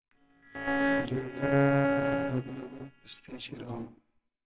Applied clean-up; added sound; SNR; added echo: neural separator model SepFormer WHAMR!.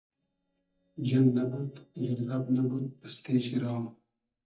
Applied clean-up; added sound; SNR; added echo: neural mask model DeepFilterNet 3.